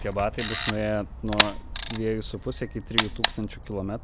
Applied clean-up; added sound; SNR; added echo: none; Camera; 2 dB; none.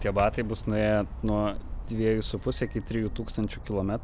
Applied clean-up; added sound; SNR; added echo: none; none; none; none.